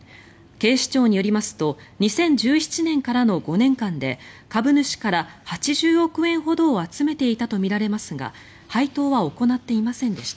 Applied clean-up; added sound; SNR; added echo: none; none; none; none.